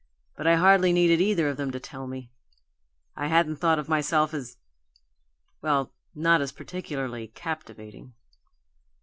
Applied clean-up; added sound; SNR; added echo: none; none; none; none.